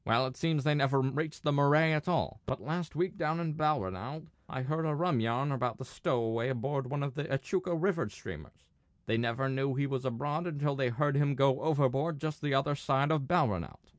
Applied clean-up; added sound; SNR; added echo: none; none; none; none.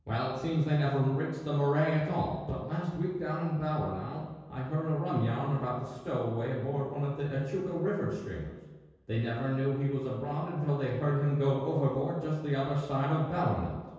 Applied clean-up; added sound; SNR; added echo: none; none; none; reverberation time 1.2 s.